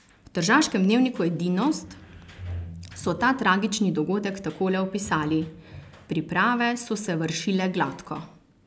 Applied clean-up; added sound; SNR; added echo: none; none; none; none.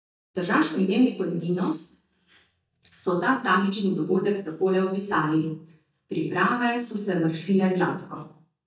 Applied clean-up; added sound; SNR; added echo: neural mask model DeepFilterNet 3.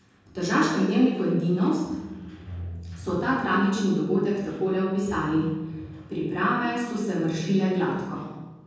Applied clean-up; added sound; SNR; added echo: none; Plucked string instrument; 20 dB; reverberation time 1.3 s.